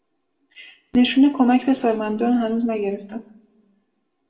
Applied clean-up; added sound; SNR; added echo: none; none; none; reverberation time 0.4 s.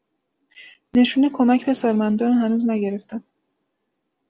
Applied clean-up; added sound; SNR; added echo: none; none; none; none.